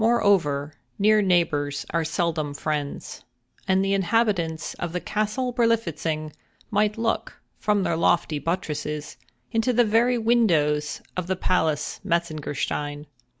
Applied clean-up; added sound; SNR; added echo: none; none; none; none.